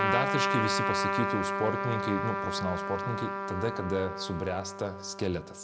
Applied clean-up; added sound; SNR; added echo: none; Trumpet; -1 dB; none.